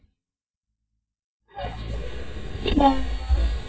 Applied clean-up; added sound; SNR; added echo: neural mask model DeepFilterNet 3.